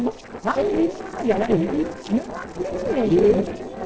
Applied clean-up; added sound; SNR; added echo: neural separator model SepFormer DNS4.